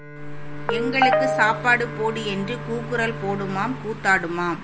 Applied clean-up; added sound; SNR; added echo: none; Bowed string instrument; 12 dB; none.